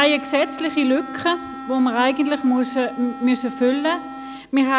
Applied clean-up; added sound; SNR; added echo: none; Wind instrument, woodwind instrument; 13 dB; none.